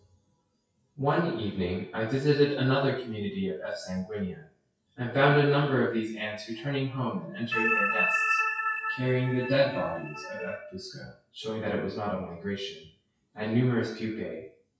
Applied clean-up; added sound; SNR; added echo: classical method WPE with log-MMSE.